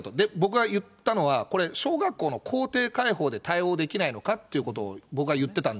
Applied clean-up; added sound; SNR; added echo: none; none; none; none.